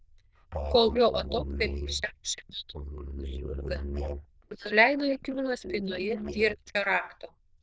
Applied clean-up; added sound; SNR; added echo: neural diffusion model UNIVERSE++.